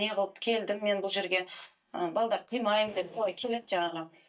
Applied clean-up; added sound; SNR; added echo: neural mask model DeepFilterNet 3.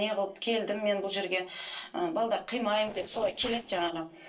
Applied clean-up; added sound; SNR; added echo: neural separator model SepFormer DNS4.